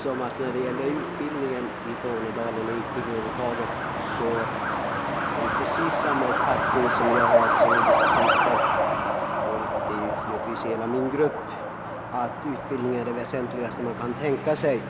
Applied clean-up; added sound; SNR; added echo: none; Truck; -4 dB; none.